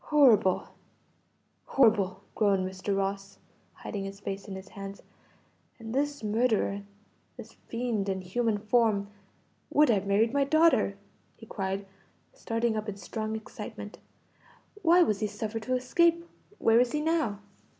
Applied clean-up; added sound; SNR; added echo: none; none; none; none.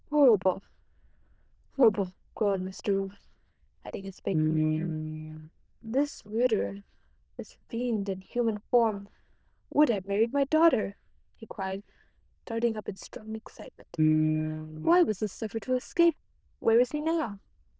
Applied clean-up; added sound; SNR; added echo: neural diffusion model UNIVERSE++.